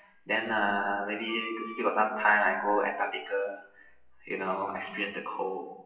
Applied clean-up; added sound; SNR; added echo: classical method WPE with log-MMSE.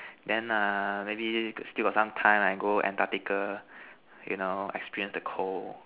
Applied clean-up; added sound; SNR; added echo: none; none; none; none.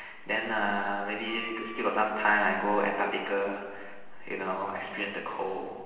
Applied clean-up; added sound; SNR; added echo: none; Wind instrument, woodwind instrument; 16 dB; reverberation time 1.3 s.